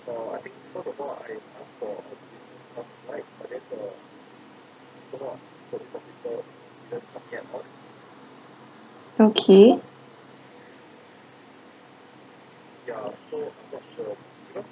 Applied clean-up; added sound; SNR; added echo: none; none; none; none.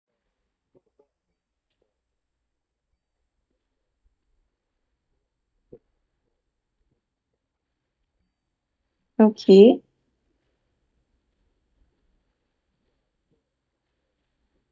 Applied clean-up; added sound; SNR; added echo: neural mask model DeepFilterNet 3.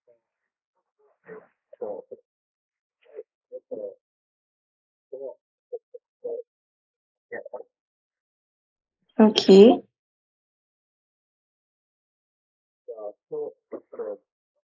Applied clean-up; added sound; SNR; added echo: neural mask model Resemble Enhance denoiser.